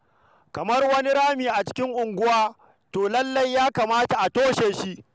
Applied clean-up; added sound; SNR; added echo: none; none; none; none.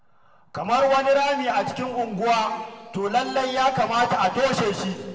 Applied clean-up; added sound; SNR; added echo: none; none; none; reverberation time 1.8 s.